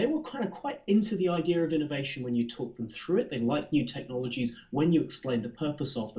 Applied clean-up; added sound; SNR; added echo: none; none; none; reverberation time 0.2 s.